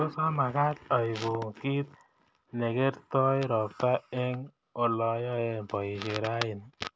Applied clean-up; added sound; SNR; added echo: none; none; none; none.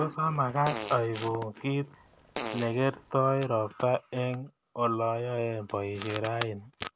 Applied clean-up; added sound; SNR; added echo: none; Fart; 8 dB; none.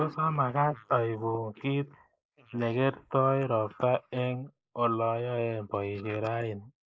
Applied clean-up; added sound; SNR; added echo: neural mask model Resemble Enhance denoiser.